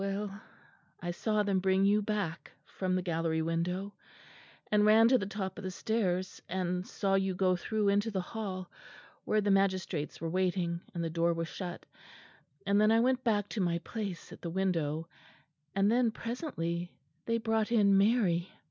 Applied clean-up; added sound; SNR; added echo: none; none; none; none.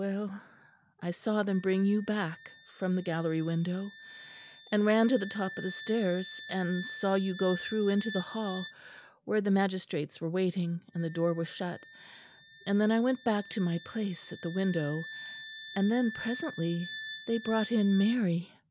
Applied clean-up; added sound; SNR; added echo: none; Wind instrument, woodwind instrument; 15 dB; none.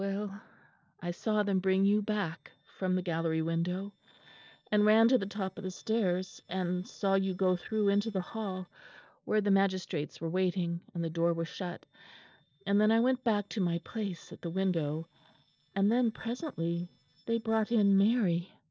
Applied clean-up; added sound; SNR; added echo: neural separator model SepFormer DNS4.